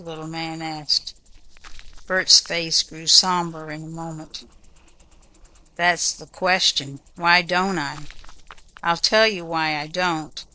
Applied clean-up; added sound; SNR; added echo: neural separator model SepFormer DNS4.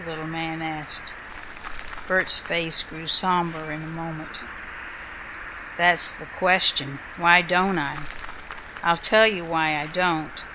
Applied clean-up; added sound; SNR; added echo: none; Cricket; 14 dB; none.